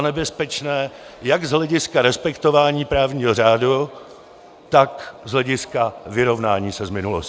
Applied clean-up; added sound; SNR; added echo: none; none; none; none.